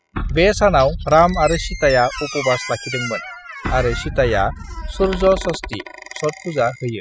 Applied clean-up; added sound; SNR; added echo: classical method spectral subtraction.